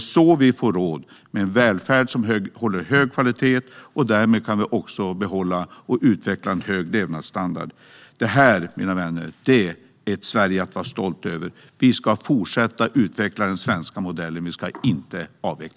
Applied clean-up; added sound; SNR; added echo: none; none; none; none.